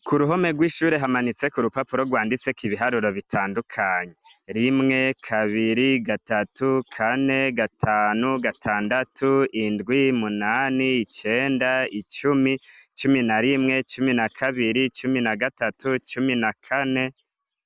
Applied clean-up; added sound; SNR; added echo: none; none; none; none.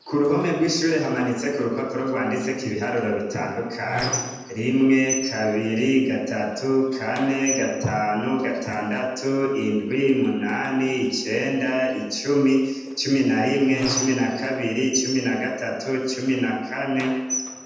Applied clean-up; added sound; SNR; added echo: none; Squeak; 13 dB; reverberation time 1.1 s.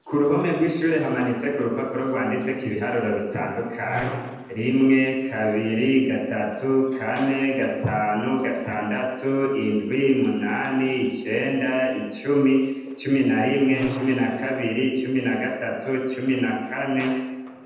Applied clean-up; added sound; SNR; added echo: neural separator model SepFormer DNS4.